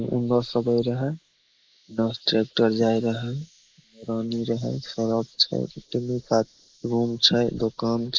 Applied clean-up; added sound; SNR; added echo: neural mask model Resemble Enhance denoiser.